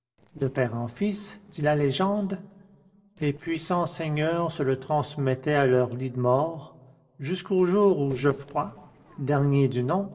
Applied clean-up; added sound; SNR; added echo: neural separator model SepFormer DNS4.